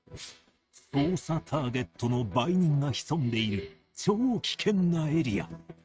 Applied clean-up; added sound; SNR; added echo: neural mask model RNNoise.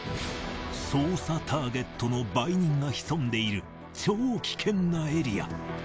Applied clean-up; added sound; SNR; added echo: none; none; none; none.